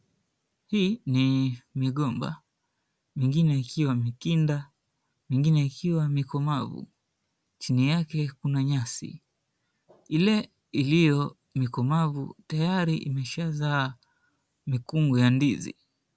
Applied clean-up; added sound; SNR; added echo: none; none; none; none.